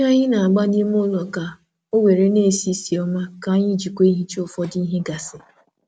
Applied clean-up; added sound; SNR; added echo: none; none; none; none.